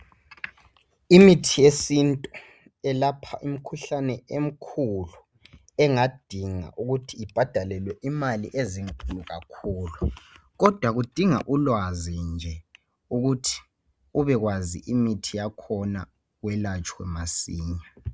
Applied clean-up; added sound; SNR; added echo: none; none; none; none.